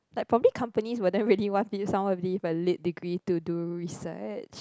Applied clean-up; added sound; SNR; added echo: none; none; none; none.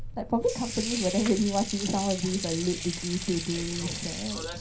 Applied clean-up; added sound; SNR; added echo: none; Sink (filling or washing) / Water; 6 dB; reverberation time 0.3 s.